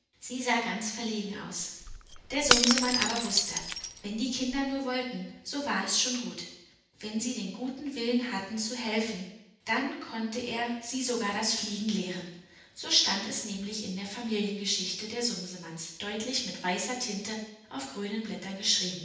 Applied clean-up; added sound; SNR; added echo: none; Shatter / Crushing; -1 dB; reverberation time 0.9 s.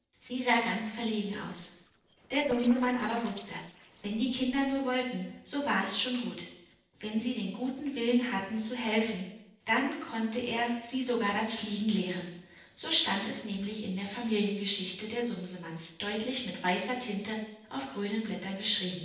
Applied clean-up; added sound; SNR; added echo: neural separator model SepFormer DNS4.